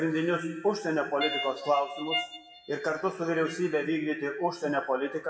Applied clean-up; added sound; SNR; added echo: classical method WPE with log-MMSE.